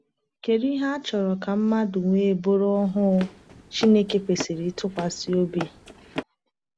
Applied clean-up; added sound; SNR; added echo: none; Run; 14 dB; none.